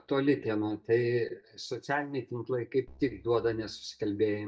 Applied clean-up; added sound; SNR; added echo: neural mask model DeepFilterNet 3.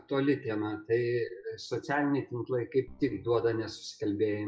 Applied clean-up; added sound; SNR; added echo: classical method WPE with log-MMSE.